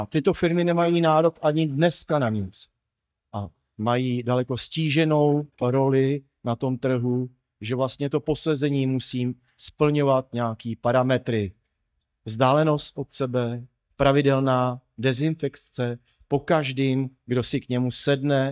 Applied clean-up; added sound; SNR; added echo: neural mask model DeepFilterNet 3.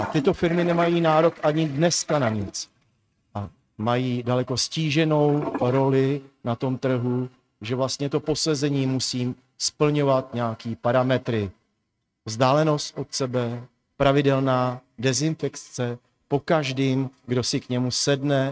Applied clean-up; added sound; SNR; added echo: neural mask model RNNoise.